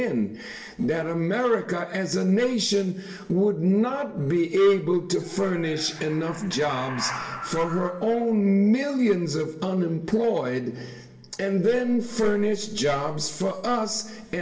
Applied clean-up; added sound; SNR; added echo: neural separator model SepFormer DNS4.